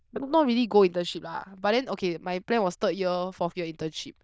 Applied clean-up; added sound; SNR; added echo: neural diffusion model UNIVERSE++.